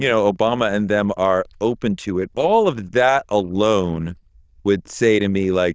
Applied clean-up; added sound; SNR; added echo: neural diffusion model UNIVERSE++.